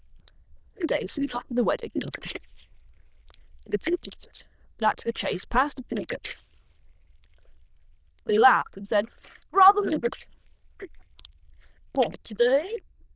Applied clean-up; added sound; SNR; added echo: neural diffusion model UNIVERSE++.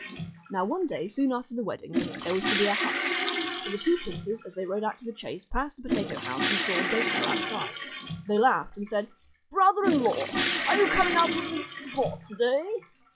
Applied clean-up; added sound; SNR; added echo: classical method log-MMSE.